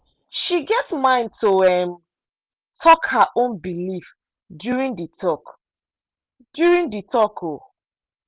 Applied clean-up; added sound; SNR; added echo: none; none; none; none.